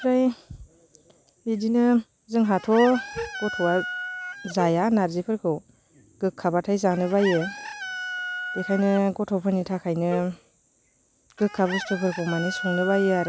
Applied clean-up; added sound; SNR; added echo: none; Chicken, rooster + Wind instrument, woodwind instrument; 11 dB; none.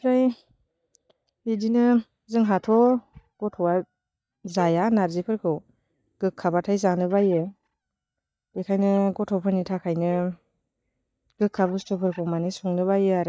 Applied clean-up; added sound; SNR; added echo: neural mask model DeepFilterNet 3.